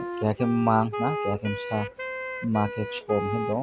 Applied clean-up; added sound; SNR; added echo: none; Wind instrument, woodwind instrument; 6 dB; none.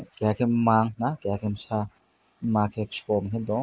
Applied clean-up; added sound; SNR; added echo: neural mask model Resemble Enhance denoiser.